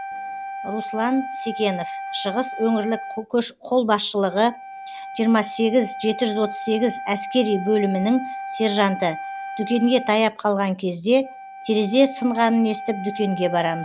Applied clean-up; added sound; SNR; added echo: none; Wind instrument, woodwind instrument; 11 dB; none.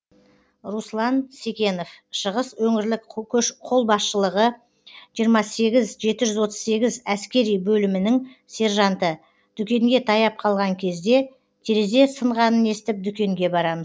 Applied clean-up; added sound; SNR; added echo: none; none; none; none.